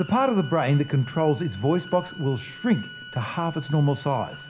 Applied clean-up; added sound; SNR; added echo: none; Bowed string instrument; 17 dB; reverberation time 2.5 s.